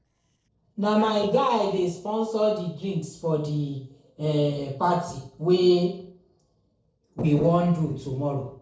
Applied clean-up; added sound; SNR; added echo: neural separator model SepFormer DNS4.